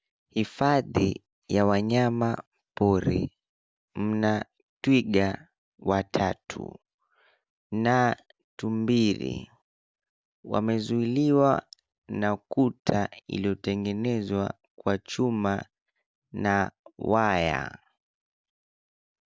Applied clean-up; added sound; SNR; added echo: none; none; none; none.